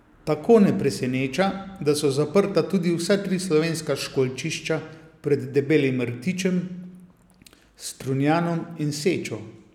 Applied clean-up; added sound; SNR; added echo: none; none; none; none.